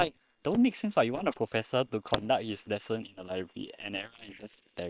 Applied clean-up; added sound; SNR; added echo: neural separator model SepFormer WHAM!.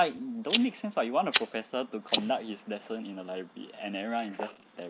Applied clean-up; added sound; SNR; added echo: neural mask model Resemble Enhance denoiser.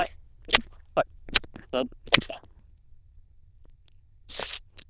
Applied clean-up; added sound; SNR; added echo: neural diffusion model UNIVERSE++.